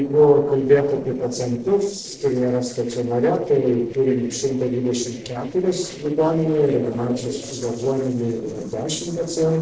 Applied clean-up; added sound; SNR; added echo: neural separator model SepFormer DNS4.